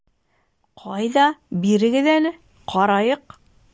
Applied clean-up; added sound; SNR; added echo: none; none; none; none.